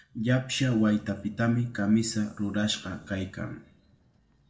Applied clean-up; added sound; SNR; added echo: neural separator model SepFormer DNS4.